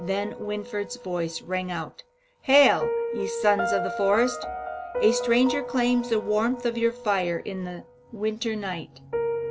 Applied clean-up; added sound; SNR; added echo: none; Piano; 7 dB; none.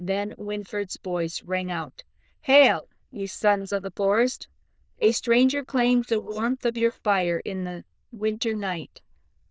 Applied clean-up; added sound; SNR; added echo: neural diffusion model UNIVERSE++.